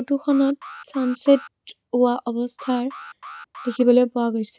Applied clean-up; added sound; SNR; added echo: none; Alarm; 19 dB; none.